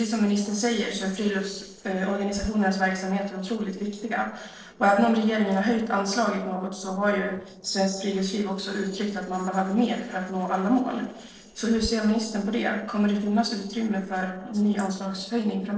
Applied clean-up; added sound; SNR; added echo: neural separator model SepFormer DNS4.